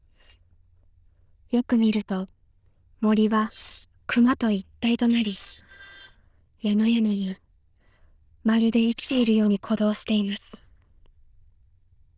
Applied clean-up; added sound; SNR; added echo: neural diffusion model UNIVERSE++.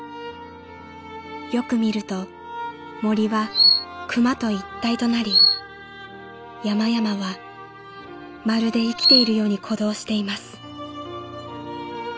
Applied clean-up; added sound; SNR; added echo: none; Chirp, tweet; -3 dB; none.